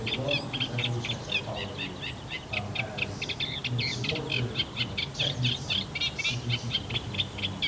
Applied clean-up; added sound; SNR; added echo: none; Bird; -3 dB; reverberation time 0.7 s.